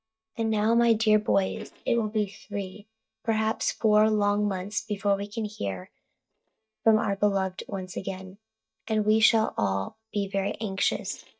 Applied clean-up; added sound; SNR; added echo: neural mask model DeepFilterNet 3.